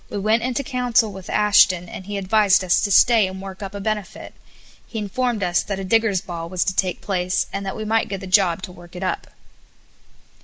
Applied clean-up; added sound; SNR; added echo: none; none; none; none.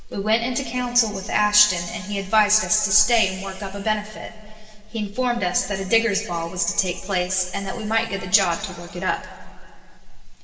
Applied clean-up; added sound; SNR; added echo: none; none; none; reverberation time 2.3 s.